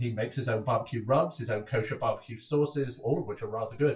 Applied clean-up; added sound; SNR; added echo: classical method WPE with log-MMSE.